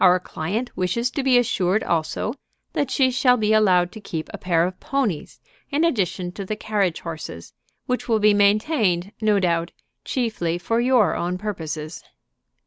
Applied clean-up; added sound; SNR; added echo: none; none; none; none.